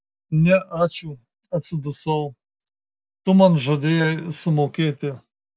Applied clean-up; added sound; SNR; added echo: none; none; none; none.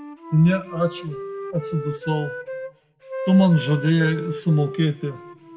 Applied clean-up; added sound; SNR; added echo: none; Wind instrument, woodwind instrument; 11 dB; reverberation time 0.7 s.